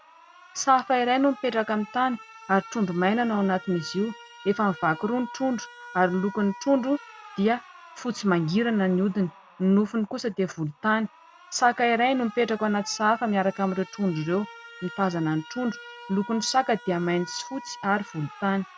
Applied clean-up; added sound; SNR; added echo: none; Alarm; 19 dB; none.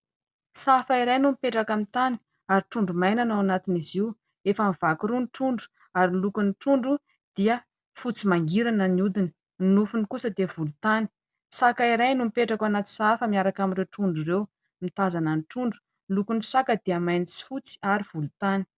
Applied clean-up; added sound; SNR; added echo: none; none; none; none.